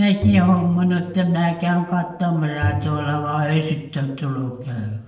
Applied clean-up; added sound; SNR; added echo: none; Bowed string instrument; 10 dB; reverberation time 0.7 s.